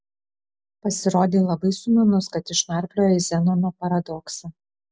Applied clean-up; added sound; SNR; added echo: none; none; none; none.